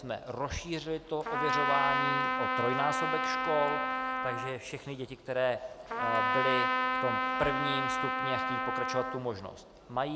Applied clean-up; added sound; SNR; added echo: none; Trumpet; -3 dB; none.